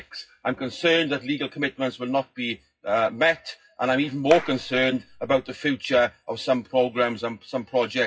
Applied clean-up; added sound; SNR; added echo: classical method WPE with log-MMSE.